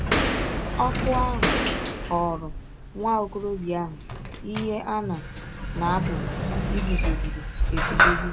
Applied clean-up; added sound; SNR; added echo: none; Boom + Sliding door; -3 dB; none.